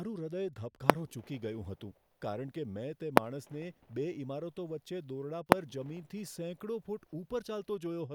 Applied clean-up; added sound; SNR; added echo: none; Fireworks; -2 dB; none.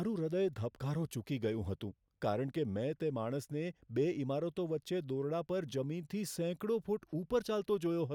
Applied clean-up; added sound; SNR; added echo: none; none; none; none.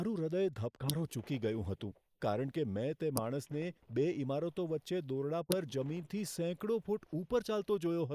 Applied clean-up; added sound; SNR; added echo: neural mask model Resemble Enhance denoiser.